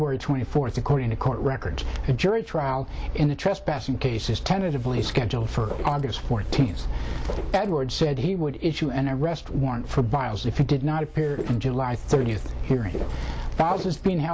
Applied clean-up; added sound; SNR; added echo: none; Walk, footsteps; 13 dB; none.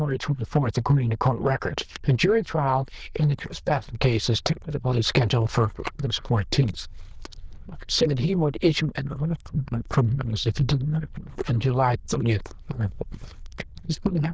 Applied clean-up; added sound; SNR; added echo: neural diffusion model UNIVERSE++.